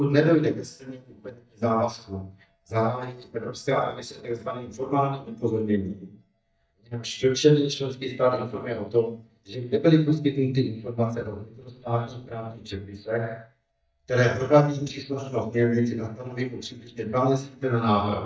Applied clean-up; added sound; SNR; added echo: neural mask model DeepFilterNet 3.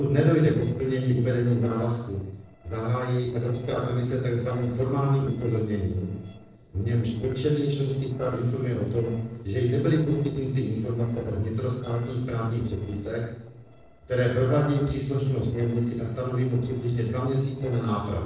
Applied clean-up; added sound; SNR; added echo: neural separator model SepFormer DNS4.